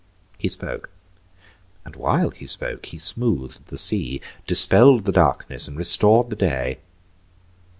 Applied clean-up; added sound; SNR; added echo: none; none; none; none.